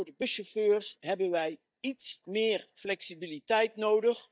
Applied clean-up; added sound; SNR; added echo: neural mask model DeepFilterNet 3.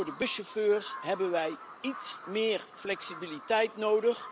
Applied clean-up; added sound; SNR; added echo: none; Bird vocalization, bird call, bird song; 15 dB; none.